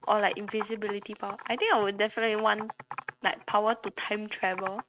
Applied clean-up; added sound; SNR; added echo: neural mask model RNNoise.